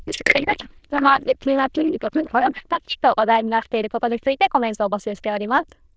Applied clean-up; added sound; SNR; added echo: neural diffusion model UNIVERSE++.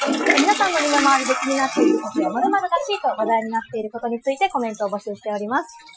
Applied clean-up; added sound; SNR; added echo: classical method Wiener filter.